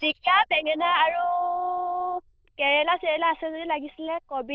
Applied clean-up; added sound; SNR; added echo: neural diffusion model UNIVERSE++.